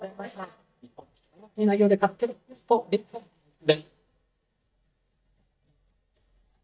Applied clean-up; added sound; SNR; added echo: neural mask model DeepFilterNet 3.